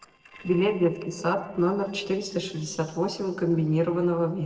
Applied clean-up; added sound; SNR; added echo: neural separator model SepFormer DNS4.